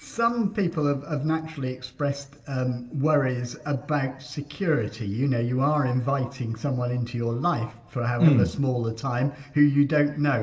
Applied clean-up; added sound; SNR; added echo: none; none; none; reverberation time 1.4 s.